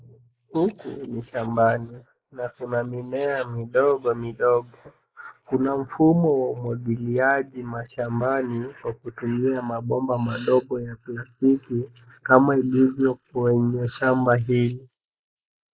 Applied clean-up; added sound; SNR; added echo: neural mask model Resemble Enhance denoiser.